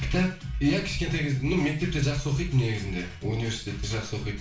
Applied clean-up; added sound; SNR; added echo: none; none; none; reverberation time 0.3 s.